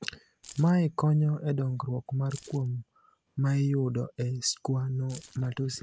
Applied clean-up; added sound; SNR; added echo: none; Keys jangling; 8 dB; none.